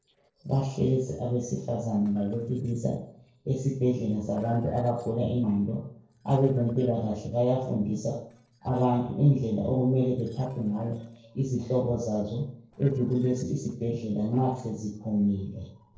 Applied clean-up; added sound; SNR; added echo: neural separator model SepFormer DNS4.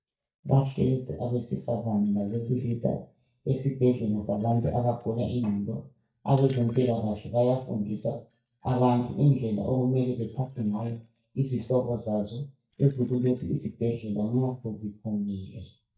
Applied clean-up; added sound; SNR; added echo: neural mask model DeepFilterNet 3.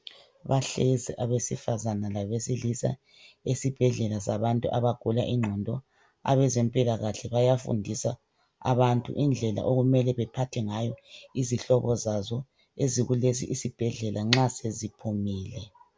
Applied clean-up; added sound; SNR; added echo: none; none; none; none.